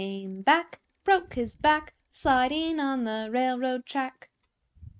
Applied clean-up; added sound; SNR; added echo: neural mask model RNNoise.